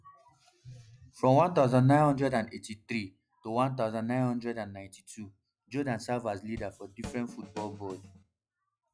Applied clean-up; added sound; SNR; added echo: classical method log-MMSE.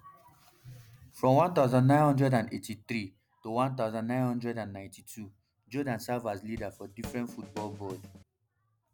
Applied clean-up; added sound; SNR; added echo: none; Drum kit; 15 dB; none.